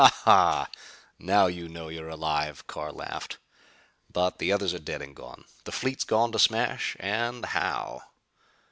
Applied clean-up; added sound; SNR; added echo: none; none; none; none.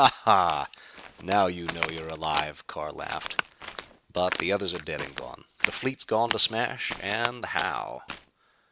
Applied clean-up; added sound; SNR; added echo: none; Crack; 7 dB; none.